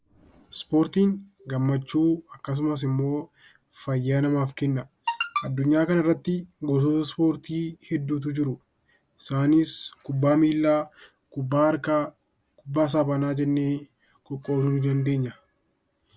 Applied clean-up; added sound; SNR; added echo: none; none; none; none.